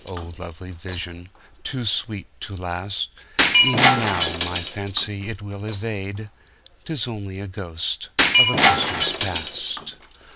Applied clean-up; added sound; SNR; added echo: none; Shatter; -4 dB; none.